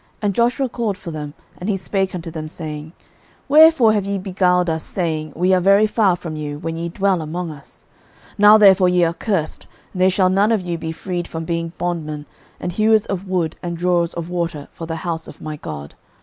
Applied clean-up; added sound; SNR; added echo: none; none; none; none.